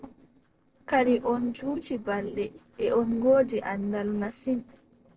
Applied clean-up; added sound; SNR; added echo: neural separator model SepFormer DNS4.